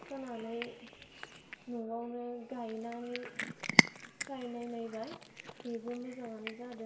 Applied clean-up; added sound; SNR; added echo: none; Cat; -4 dB; reverberation time 0.8 s.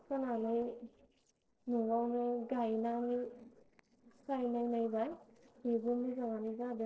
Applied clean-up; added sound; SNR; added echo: neural separator model SepFormer DNS4.